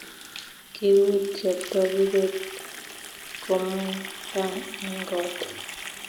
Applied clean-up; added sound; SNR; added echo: none; Water tap, faucet; 12 dB; none.